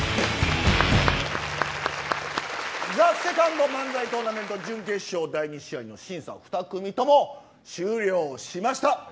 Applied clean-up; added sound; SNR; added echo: none; none; none; none.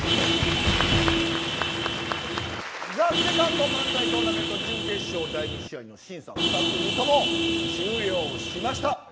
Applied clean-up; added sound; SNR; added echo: none; Vehicle horn, car horn, honking; -2 dB; none.